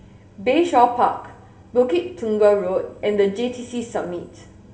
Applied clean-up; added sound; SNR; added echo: none; none; none; reverberation time 0.7 s.